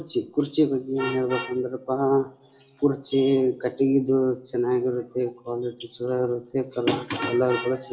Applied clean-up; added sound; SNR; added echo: none; Vehicle horn, car horn, honking; 16 dB; reverberation time 0.5 s.